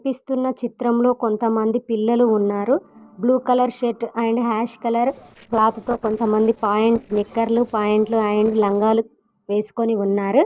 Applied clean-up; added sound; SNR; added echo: neural separator model SepFormer DNS4.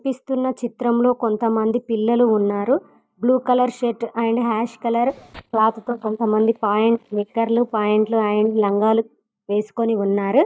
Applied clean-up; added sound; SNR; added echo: neural mask model DeepFilterNet 3.